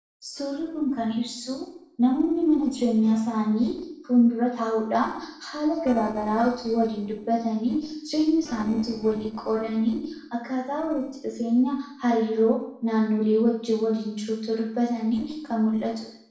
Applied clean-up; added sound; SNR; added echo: neural separator model SepFormer DNS4.